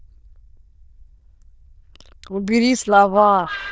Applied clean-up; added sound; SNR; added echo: neural diffusion model UNIVERSE++.